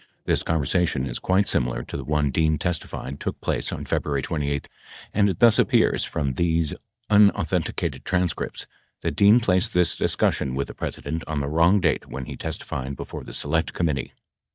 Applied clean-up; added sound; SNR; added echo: neural mask model DeepFilterNet 3.